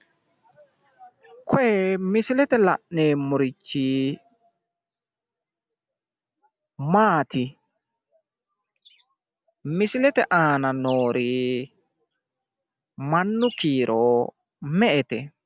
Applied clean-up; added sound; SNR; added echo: none; none; none; none.